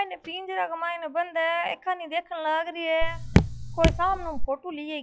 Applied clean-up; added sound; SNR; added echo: classical method log-MMSE.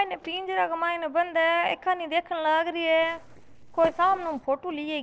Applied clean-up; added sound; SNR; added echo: neural separator model SepFormer DNS4.